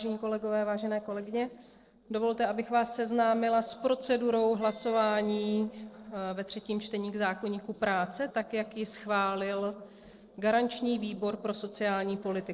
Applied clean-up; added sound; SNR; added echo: neural separator model SepFormer DNS4.